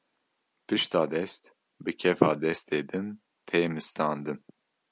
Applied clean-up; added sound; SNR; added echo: none; none; none; none.